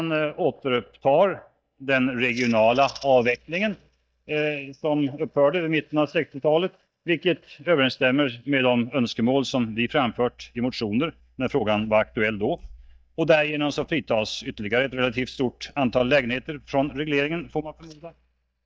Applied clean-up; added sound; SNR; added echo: neural mask model DeepFilterNet 3.